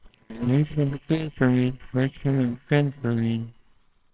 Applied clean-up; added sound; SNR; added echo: neural separator model SepFormer WHAMR!.